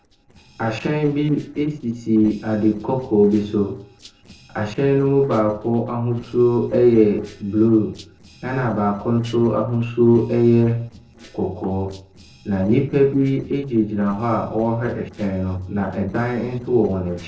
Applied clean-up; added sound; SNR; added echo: neural separator model SepFormer DNS4.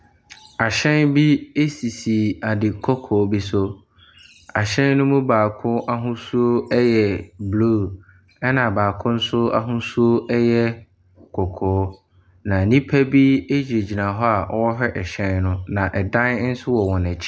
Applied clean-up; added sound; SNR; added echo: none; none; none; none.